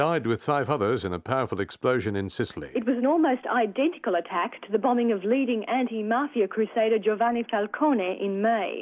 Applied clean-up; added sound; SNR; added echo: neural mask model Resemble Enhance denoiser.